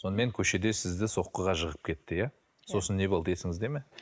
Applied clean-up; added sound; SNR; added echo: neural mask model Resemble Enhance denoiser.